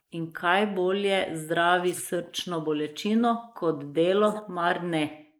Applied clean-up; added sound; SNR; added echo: neural mask model Resemble Enhance denoiser.